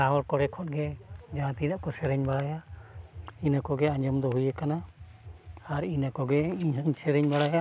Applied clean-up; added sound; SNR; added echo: none; none; none; none.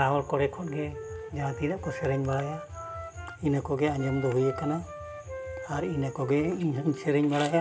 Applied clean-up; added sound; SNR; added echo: none; Wind instrument, woodwind instrument; 13 dB; reverberation time 0.2 s.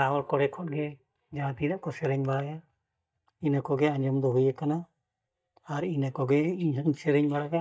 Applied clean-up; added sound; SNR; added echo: neural mask model DeepFilterNet 3.